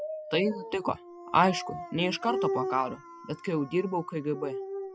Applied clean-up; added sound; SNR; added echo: classical method log-MMSE.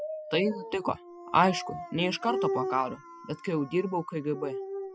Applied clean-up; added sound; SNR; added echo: classical method Wiener filter.